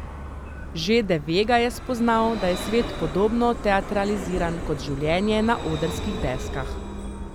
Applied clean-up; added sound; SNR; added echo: none; Vehicle; 8 dB; none.